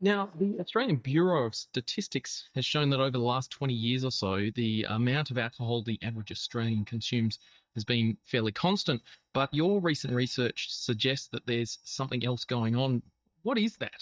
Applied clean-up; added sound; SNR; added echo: neural mask model DeepFilterNet 3.